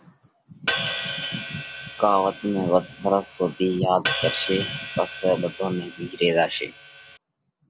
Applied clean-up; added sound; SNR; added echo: none; Hi-hat; 7 dB; none.